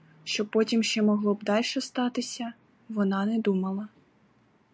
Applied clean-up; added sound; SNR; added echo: none; none; none; none.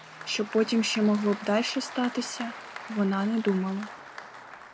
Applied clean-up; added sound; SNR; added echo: none; Applause; 14 dB; none.